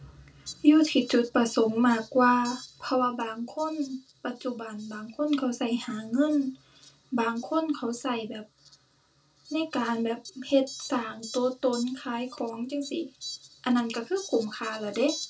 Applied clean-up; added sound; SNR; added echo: none; Fowl; 19 dB; reverberation time 0.2 s.